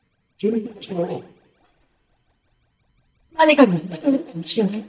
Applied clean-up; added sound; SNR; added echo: neural mask model DeepFilterNet 3.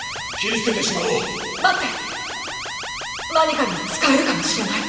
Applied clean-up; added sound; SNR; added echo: none; Alarm; 6 dB; reverberation time 2.6 s.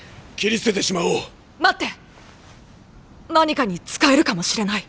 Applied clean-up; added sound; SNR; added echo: none; none; none; none.